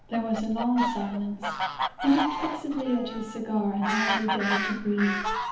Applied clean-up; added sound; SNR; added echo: none; Fowl; 3 dB; reverberation time 0.8 s.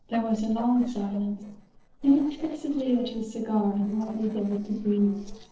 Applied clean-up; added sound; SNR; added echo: neural separator model SepFormer DNS4.